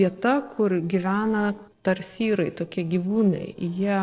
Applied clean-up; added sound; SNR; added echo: neural separator model SepFormer DNS4.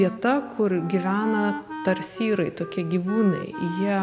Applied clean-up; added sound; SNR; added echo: none; Wind instrument, woodwind instrument; 11 dB; none.